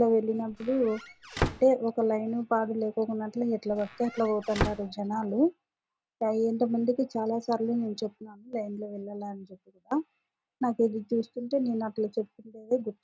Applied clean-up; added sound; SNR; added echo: none; Squeak / Slam / Wood; 5 dB; none.